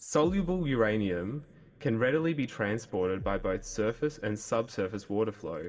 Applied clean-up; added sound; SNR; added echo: none; Bass drum; 17 dB; reverberation time 2.4 s.